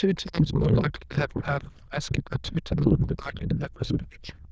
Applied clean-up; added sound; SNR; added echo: neural diffusion model UNIVERSE++.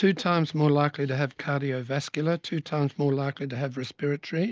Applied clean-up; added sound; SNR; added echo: none; none; none; none.